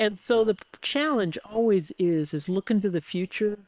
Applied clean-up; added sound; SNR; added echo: neural separator model SepFormer WHAM!.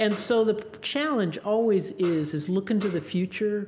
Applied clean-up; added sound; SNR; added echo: none; Snare drum; 20 dB; none.